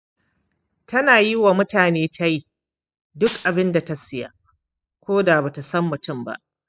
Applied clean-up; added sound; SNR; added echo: classical method spectral subtraction.